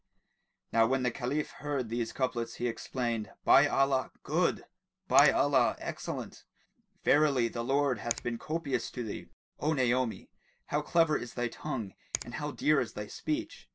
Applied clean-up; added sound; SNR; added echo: none; Finger snapping; 14 dB; none.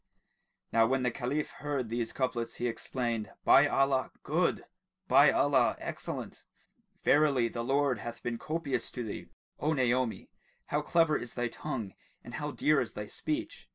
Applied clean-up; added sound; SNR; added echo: none; none; none; none.